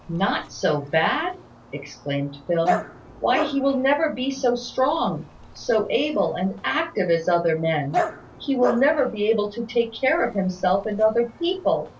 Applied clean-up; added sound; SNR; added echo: none; Dog; 11 dB; none.